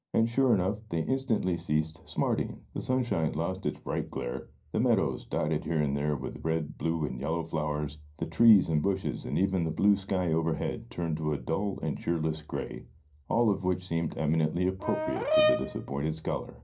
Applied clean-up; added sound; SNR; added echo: none; Brass instrument; 1 dB; reverberation time 0.3 s.